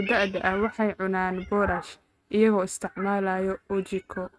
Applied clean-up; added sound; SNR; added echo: neural mask model RNNoise.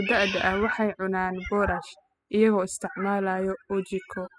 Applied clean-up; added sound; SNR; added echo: classical method spectral subtraction.